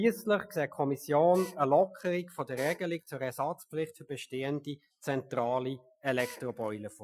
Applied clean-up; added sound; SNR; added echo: classical method Wiener filter.